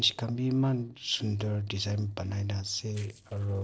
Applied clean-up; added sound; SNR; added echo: neural separator model SepFormer DNS4.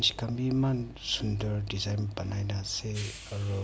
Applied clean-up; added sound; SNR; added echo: none; Train; 19 dB; none.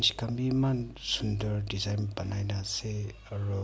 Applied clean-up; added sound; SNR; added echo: none; none; none; none.